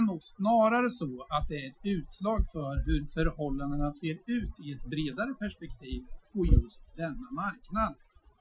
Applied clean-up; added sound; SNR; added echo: classical method Wiener filter.